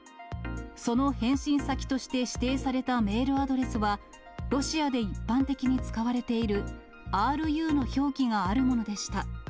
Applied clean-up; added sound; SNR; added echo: none; none; none; none.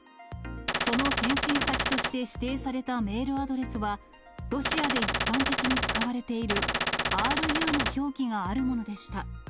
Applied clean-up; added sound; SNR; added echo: none; Gunshot, gunfire; -3 dB; none.